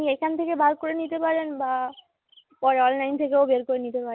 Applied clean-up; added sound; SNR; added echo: none; none; none; none.